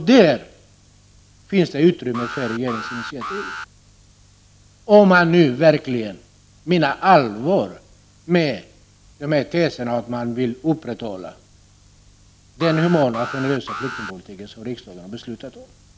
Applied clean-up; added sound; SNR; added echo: none; Alarm; 10 dB; none.